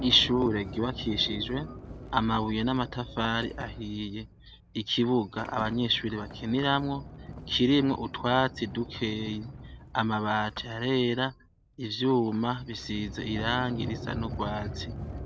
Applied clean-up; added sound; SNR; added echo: none; Sliding door; 12 dB; none.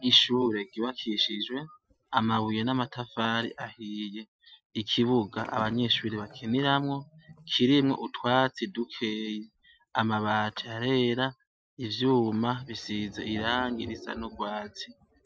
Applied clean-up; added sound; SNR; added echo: classical method Wiener filter.